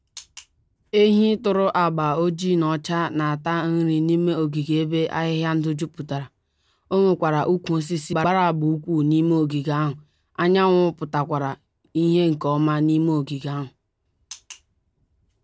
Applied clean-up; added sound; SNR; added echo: none; none; none; none.